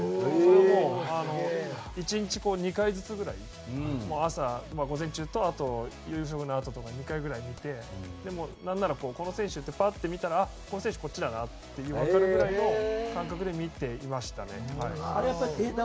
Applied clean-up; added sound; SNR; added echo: none; none; none; none.